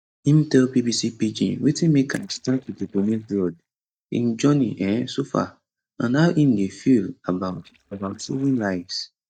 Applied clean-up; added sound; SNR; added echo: neural mask model DeepFilterNet 3.